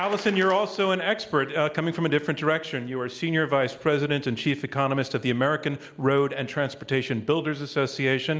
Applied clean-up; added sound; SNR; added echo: none; none; none; none.